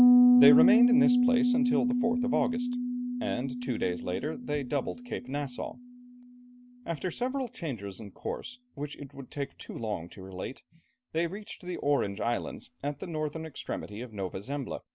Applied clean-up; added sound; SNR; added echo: none; Piano; -3 dB; none.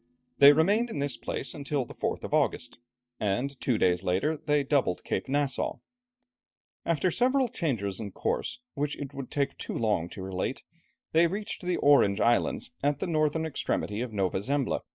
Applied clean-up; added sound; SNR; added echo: neural mask model DeepFilterNet 3.